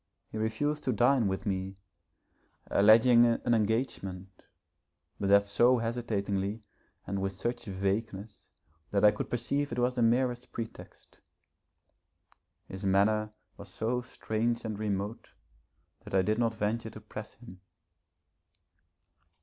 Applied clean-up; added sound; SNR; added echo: none; none; none; none.